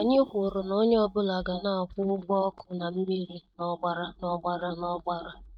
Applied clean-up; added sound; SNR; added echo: neural mask model DeepFilterNet 3.